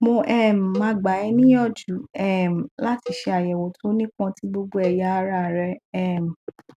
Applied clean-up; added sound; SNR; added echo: none; Cowbell; 18 dB; none.